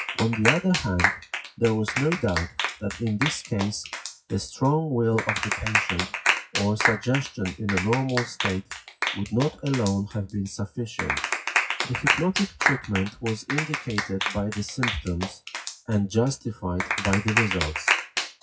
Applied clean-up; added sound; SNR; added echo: classical method WPE with log-MMSE.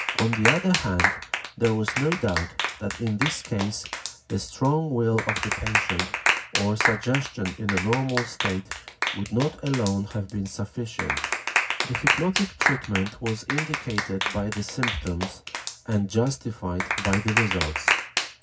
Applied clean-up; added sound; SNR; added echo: none; Clapping; 1 dB; reverberation time 0.4 s.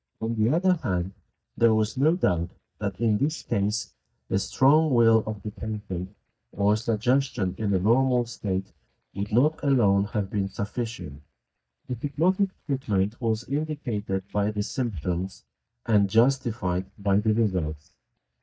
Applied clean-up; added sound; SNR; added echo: neural mask model DeepFilterNet 3.